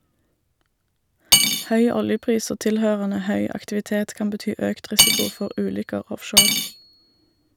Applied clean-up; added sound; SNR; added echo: none; Cutlery, silverware / Dishes, pots, and pans; -3 dB; none.